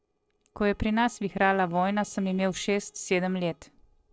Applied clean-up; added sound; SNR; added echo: neural separator model SepFormer DNS4.